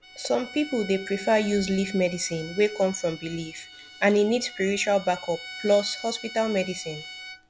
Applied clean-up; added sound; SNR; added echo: none; Bowed string instrument; 15 dB; none.